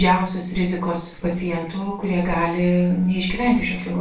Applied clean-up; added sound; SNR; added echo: neural separator model SepFormer DNS4.